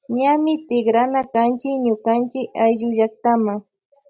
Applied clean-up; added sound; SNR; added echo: none; none; none; none.